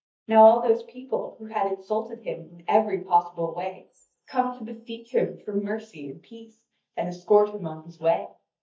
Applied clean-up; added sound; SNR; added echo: neural mask model DeepFilterNet 3.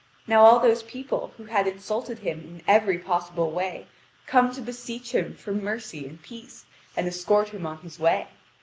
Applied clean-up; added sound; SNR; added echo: none; none; none; none.